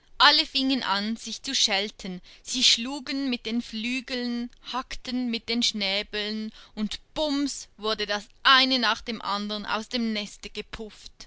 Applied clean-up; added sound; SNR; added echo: none; none; none; none.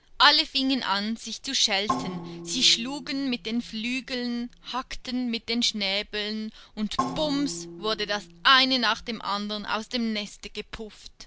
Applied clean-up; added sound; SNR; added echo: none; Percussion; 11 dB; none.